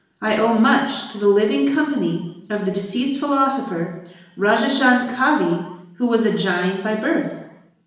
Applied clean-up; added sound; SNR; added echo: none; none; none; reverberation time 0.9 s.